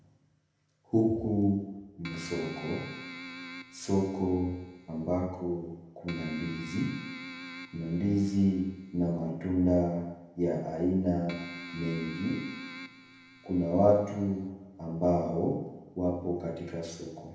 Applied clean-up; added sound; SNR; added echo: none; Keyboard (musical); 14 dB; reverberation time 0.9 s.